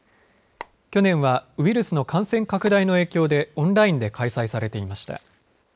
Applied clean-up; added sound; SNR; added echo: neural mask model Resemble Enhance denoiser.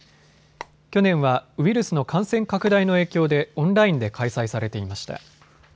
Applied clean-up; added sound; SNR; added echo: none; Telephone; 19 dB; none.